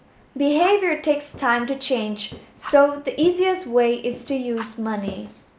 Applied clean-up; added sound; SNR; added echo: none; Walk, footsteps + Fire; 19 dB; none.